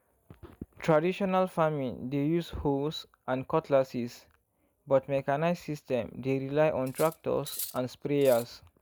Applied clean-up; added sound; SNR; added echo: none; Cutlery, silverware; 14 dB; none.